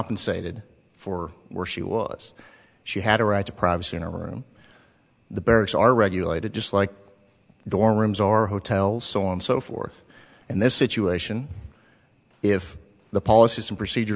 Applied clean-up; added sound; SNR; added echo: none; none; none; none.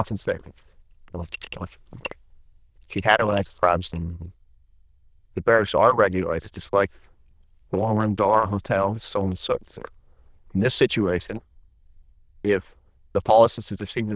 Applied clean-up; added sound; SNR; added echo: neural diffusion model UNIVERSE++.